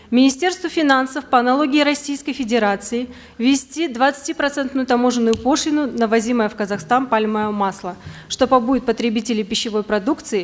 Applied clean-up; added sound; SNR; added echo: none; none; none; none.